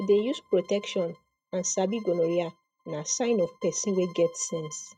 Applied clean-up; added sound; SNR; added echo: neural mask model RNNoise.